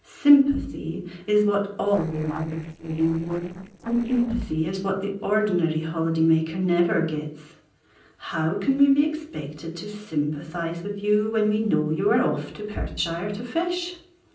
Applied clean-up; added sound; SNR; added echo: neural separator model SepFormer DNS4.